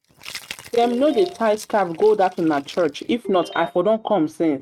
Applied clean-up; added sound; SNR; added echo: neural mask model RNNoise.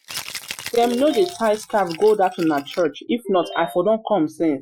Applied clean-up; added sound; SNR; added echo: classical method Wiener filter.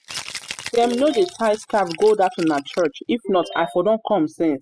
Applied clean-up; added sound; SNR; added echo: classical method spectral subtraction.